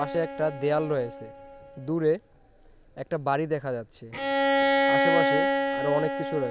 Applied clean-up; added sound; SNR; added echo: none; Bowed string instrument; -1 dB; none.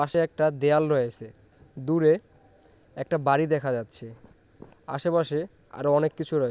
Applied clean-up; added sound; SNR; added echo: none; none; none; none.